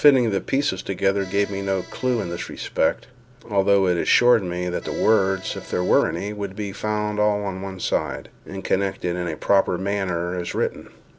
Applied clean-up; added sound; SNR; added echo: none; Accordion; 19 dB; none.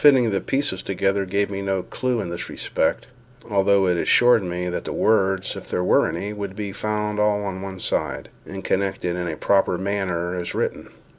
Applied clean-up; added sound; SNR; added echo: none; none; none; none.